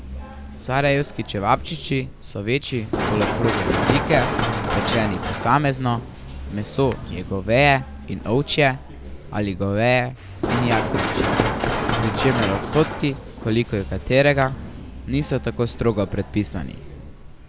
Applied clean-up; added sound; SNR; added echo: none; Run; 4 dB; none.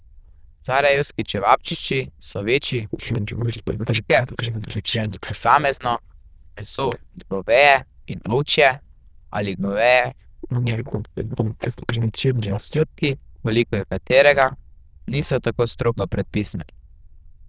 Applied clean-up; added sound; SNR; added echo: neural diffusion model UNIVERSE++.